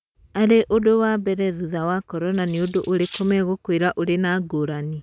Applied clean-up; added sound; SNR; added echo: none; Cutlery, silverware; 4 dB; none.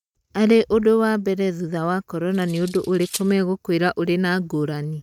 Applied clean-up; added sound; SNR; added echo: neural mask model RNNoise.